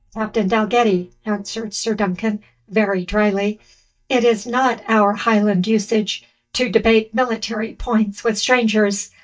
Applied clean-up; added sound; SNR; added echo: neural mask model DeepFilterNet 3.